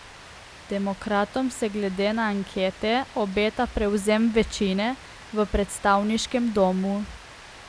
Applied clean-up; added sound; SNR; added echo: none; Rain; 19 dB; none.